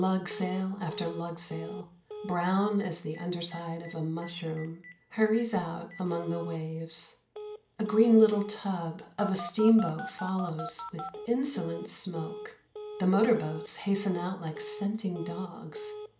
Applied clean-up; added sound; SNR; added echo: none; Telephone; 13 dB; reverberation time 0.4 s.